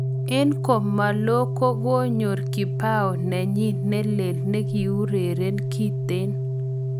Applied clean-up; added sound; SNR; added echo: none; Organ; 1 dB; none.